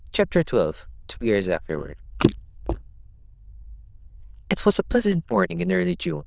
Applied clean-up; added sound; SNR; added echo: neural diffusion model UNIVERSE++.